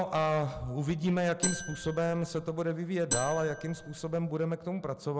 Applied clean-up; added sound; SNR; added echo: none; Marimba, xylophone; 3 dB; none.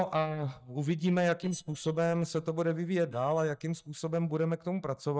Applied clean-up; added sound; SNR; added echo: neural mask model DeepFilterNet 3.